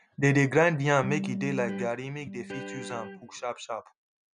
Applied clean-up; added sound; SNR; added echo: none; Electric guitar; 8 dB; none.